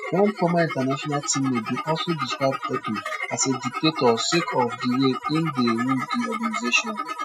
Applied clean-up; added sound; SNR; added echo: classical method Wiener filter.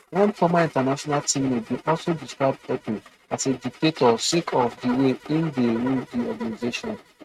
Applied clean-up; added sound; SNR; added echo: neural mask model RNNoise.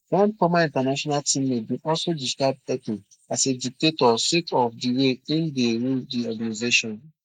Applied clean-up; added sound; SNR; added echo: neural mask model Resemble Enhance denoiser.